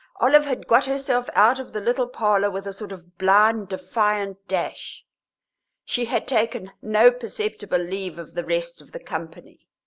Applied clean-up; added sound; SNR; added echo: none; none; none; none.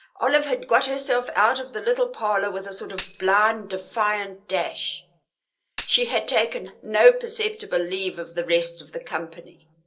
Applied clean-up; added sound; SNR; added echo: none; Tambourine; 1 dB; reverberation time 0.2 s.